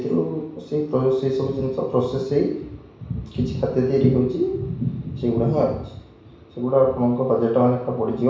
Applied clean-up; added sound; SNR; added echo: none; none; none; reverberation time 0.7 s.